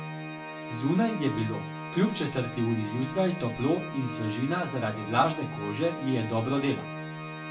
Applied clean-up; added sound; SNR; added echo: none; Organ; 8 dB; reverberation time 0.3 s.